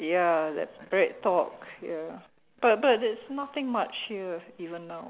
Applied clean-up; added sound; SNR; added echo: none; none; none; none.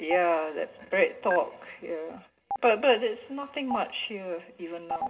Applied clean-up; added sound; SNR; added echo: none; Stream; 11 dB; reverberation time 0.2 s.